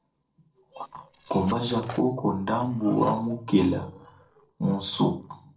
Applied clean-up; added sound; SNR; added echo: neural separator model SepFormer DNS4.